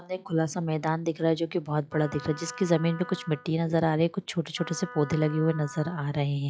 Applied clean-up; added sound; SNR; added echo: classical method log-MMSE.